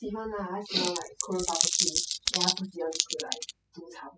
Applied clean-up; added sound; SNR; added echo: classical method spectral subtraction.